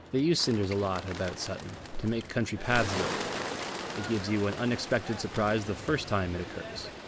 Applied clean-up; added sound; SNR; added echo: none; Bird; 8 dB; none.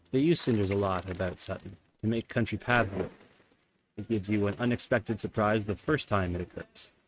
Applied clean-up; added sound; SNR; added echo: neural mask model RNNoise.